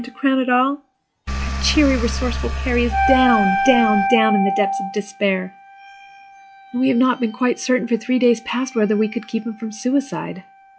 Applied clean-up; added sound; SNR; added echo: classical method log-MMSE.